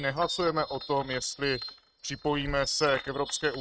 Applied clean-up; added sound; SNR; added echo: neural mask model RNNoise.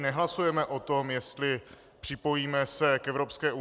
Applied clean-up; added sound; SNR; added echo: none; none; none; none.